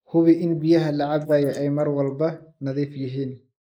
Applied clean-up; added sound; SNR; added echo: neural mask model Resemble Enhance denoiser.